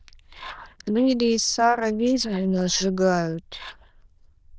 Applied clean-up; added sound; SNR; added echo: neural diffusion model UNIVERSE++.